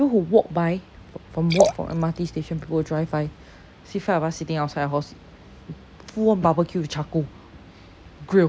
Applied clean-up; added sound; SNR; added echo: none; Liquid; 2 dB; none.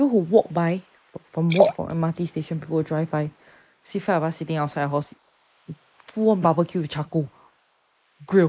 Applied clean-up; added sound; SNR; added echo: neural mask model Resemble Enhance denoiser.